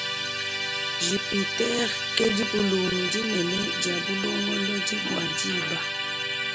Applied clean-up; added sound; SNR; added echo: none; Musical instrument; 0 dB; none.